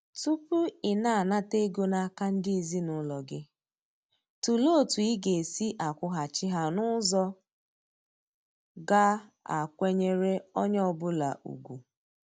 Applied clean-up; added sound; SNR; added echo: none; none; none; none.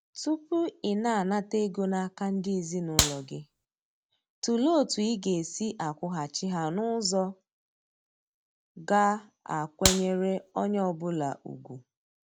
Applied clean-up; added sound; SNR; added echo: none; Clapping; -1 dB; none.